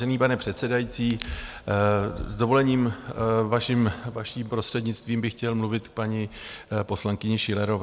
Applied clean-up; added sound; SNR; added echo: none; none; none; none.